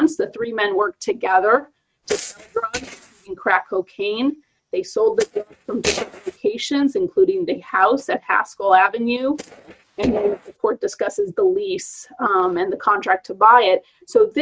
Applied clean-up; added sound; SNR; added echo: neural mask model RNNoise.